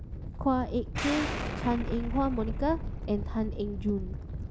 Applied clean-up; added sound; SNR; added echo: none; Animal + Explosion; 3 dB; none.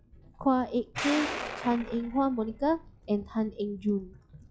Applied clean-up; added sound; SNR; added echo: classical method log-MMSE.